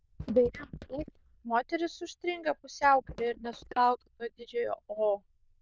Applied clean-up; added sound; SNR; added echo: neural diffusion model UNIVERSE++.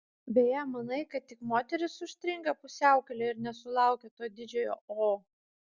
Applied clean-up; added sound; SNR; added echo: none; none; none; none.